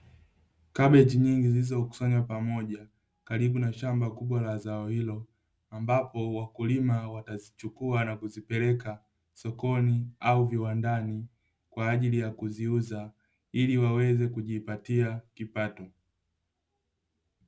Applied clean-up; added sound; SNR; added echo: none; none; none; none.